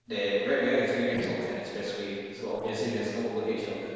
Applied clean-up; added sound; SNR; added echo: neural separator model SepFormer DNS4.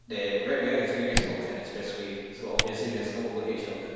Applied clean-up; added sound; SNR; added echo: none; Typing; 6 dB; reverberation time 1.9 s.